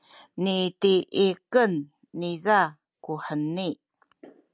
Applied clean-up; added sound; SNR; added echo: none; none; none; none.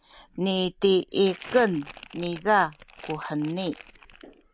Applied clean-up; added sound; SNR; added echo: none; Crumpling, crinkling; 20 dB; none.